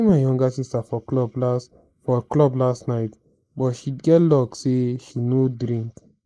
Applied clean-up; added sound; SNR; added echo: neural mask model Resemble Enhance denoiser.